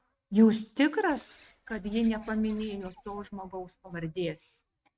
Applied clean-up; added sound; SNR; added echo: neural mask model RNNoise.